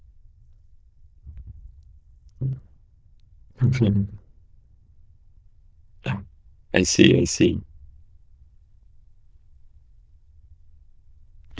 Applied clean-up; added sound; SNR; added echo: neural diffusion model UNIVERSE++.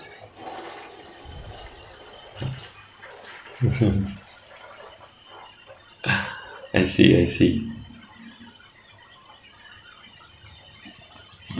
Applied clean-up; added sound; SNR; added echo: none; Toilet flush; 19 dB; none.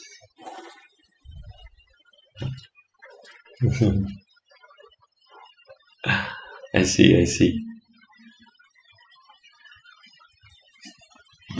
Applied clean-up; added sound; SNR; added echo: classical method spectral subtraction.